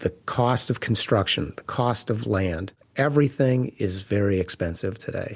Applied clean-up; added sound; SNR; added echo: none; none; none; none.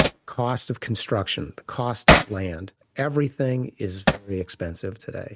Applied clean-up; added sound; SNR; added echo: neural mask model RNNoise.